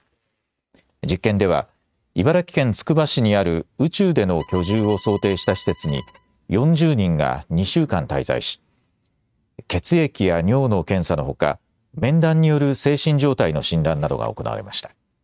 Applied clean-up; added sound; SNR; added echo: neural mask model RNNoise.